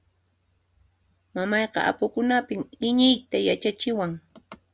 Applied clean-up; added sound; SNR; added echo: none; none; none; none.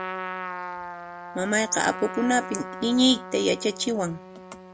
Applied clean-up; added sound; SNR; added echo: none; Trumpet; 10 dB; none.